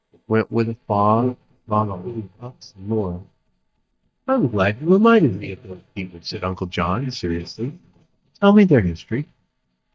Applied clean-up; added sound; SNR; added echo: neural mask model DeepFilterNet 3.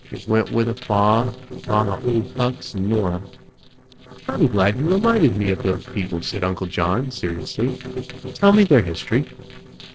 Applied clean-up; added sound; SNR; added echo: neural separator model SepFormer DNS4.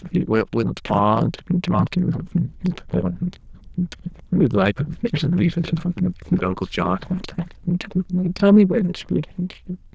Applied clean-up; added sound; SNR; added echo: neural diffusion model UNIVERSE++.